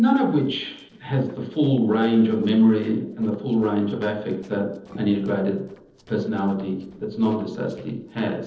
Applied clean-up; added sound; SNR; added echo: neural separator model SepFormer DNS4.